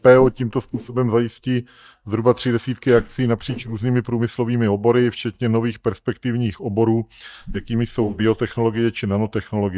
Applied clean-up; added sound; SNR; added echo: neural mask model DeepFilterNet 3.